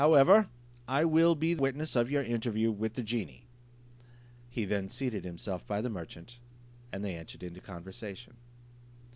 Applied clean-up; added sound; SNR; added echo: none; none; none; none.